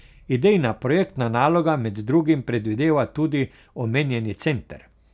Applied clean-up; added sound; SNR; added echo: none; none; none; none.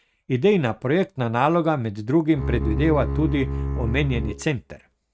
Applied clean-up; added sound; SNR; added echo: neural mask model RNNoise.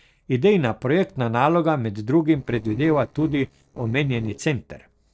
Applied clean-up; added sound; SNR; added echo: neural separator model SepFormer DNS4.